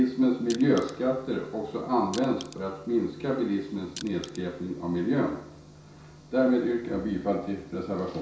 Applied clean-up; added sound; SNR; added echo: none; Crushing; 18 dB; reverberation time 0.6 s.